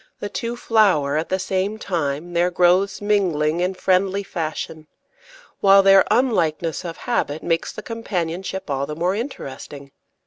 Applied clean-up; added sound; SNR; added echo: none; none; none; none.